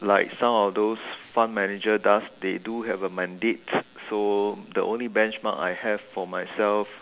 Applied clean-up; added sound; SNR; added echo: none; none; none; none.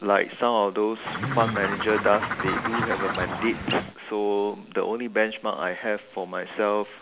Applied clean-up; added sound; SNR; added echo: none; Bird; 3 dB; none.